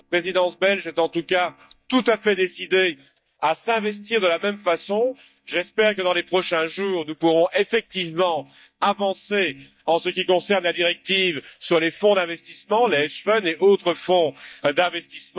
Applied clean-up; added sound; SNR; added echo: neural mask model DeepFilterNet 3.